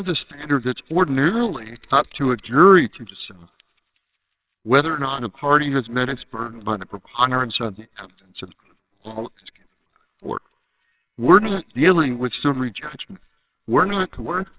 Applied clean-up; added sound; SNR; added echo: neural separator model SepFormer WHAMR!.